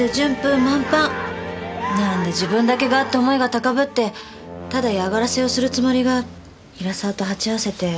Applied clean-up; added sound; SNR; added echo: none; Brass instrument; 15 dB; none.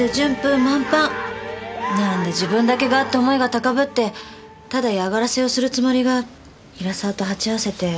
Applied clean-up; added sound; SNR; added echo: none; none; none; none.